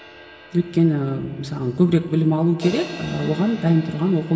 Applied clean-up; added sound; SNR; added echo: none; Crash cymbal; 19 dB; reverberation time 2.3 s.